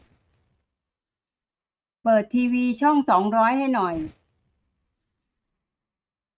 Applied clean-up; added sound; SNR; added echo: neural mask model RNNoise.